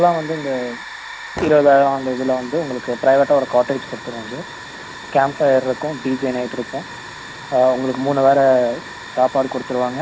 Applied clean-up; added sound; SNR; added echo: none; Hiss / Fire; 14 dB; none.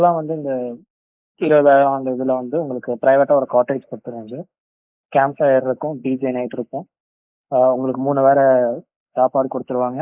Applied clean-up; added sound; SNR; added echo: neural mask model Resemble Enhance denoiser.